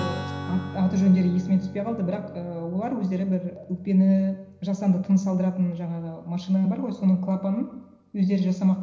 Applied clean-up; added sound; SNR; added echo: none; Strum; 16 dB; reverberation time 0.9 s.